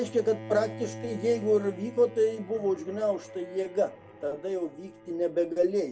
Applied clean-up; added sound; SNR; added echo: none; Bowed string instrument; 15 dB; none.